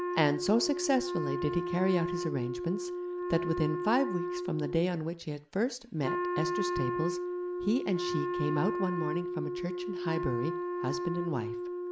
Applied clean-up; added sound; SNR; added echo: none; Wind instrument, woodwind instrument; 2 dB; none.